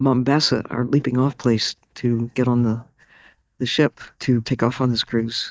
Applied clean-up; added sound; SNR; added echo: neural mask model DeepFilterNet 3.